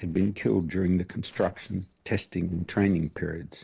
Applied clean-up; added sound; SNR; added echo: neural separator model SepFormer DNS4.